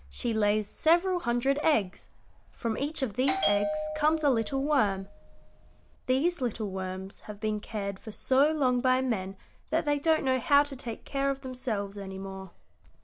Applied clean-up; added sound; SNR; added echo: none; Bell; 5 dB; none.